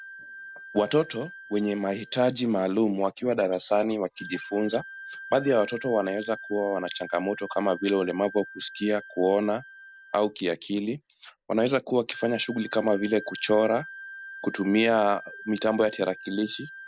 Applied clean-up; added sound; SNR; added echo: none; Wind instrument, woodwind instrument; 17 dB; none.